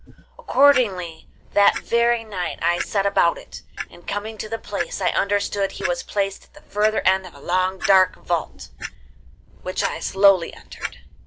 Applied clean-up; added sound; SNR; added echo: none; Clock; 14 dB; none.